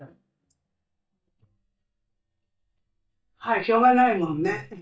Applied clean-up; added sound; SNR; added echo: neural mask model DeepFilterNet 3.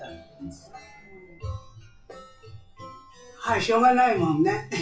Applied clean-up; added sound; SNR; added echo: classical method WPE with log-MMSE.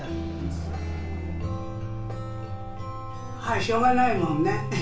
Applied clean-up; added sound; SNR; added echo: none; Car passing by / Accelerating, revving, vroom; 13 dB; reverberation time 0.3 s.